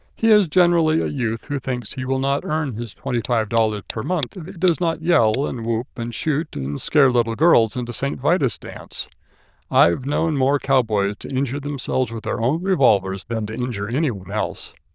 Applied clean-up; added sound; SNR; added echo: neural diffusion model UNIVERSE++.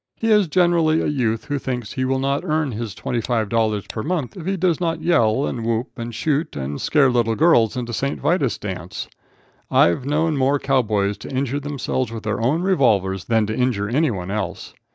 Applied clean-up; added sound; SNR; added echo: neural mask model DeepFilterNet 3.